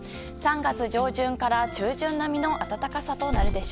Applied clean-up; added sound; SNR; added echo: none; Growling / Hiss; 6 dB; none.